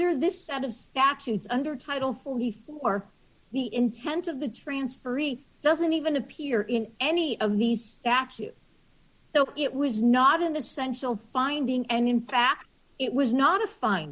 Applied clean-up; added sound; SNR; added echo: none; none; none; none.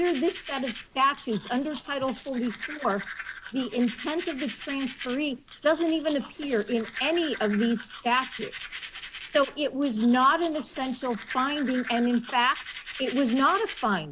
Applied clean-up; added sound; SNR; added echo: none; Domestic sounds, home sounds; 13 dB; none.